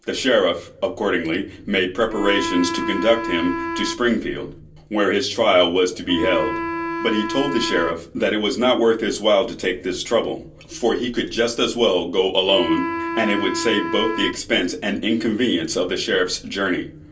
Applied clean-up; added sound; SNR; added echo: none; Wind instrument, woodwind instrument; 7 dB; reverberation time 0.3 s.